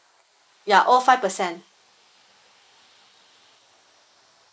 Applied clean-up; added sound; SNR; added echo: neural mask model Resemble Enhance denoiser.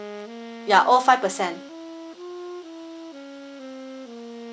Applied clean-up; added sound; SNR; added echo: none; Wind instrument, woodwind instrument; 12 dB; none.